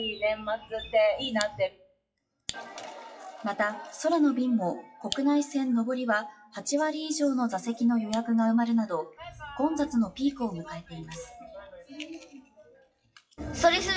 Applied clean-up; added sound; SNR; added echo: classical method WPE with log-MMSE.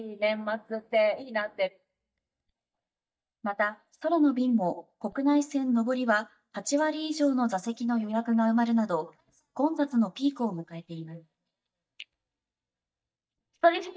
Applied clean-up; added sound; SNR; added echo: neural mask model DeepFilterNet 3.